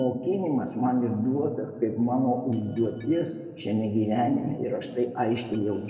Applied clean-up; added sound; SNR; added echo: neural separator model SepFormer DNS4.